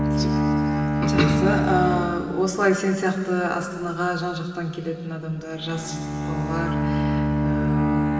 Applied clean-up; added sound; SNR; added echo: none; Bowed string instrument; -1 dB; reverberation time 2.7 s.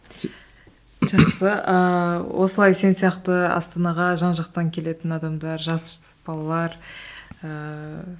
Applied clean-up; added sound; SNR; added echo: none; none; none; none.